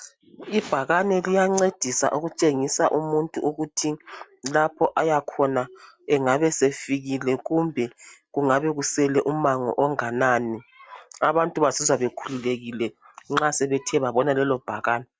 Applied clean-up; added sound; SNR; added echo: none; none; none; none.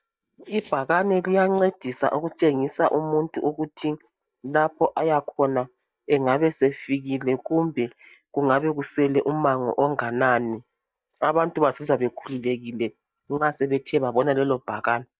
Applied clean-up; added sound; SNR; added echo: neural mask model DeepFilterNet 3.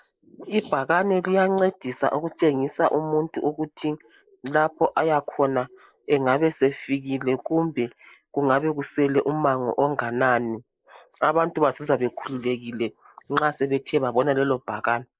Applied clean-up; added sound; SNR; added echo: neural mask model Resemble Enhance denoiser.